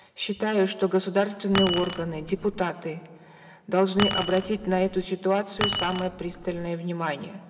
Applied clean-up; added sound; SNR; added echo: none; Keys jangling; 3 dB; reverberation time 1.6 s.